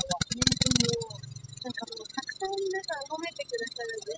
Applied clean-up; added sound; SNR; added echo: classical method spectral subtraction.